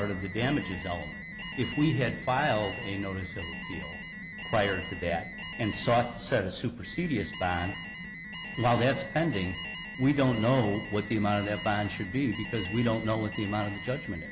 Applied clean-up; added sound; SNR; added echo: none; Alarm; 11 dB; none.